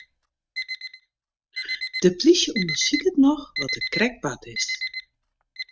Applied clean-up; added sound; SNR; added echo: neural mask model RNNoise.